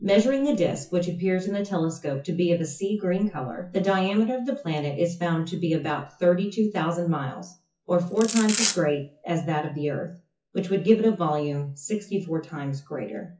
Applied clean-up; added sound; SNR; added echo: classical method WPE with log-MMSE.